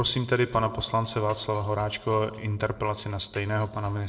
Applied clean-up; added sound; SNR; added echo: neural separator model SepFormer DNS4.